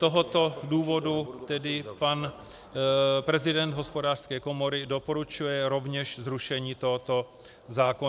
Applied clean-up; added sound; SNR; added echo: none; none; none; none.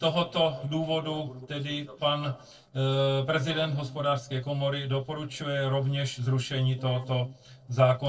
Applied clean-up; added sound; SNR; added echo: neural separator model SepFormer DNS4.